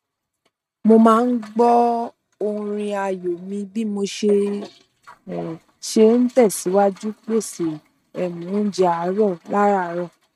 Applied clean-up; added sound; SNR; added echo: neural mask model RNNoise.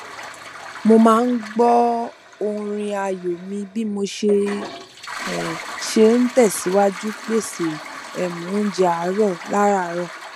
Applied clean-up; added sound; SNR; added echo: none; Toilet flush; 14 dB; none.